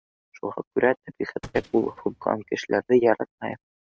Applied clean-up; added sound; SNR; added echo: neural mask model RNNoise.